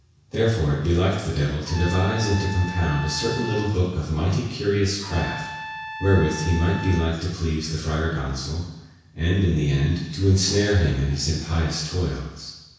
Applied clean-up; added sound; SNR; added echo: none; Trumpet; 12 dB; reverberation time 1.1 s.